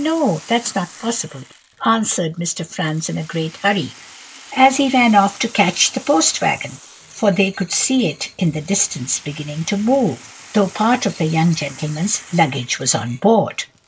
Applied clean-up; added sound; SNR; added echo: neural mask model Resemble Enhance denoiser.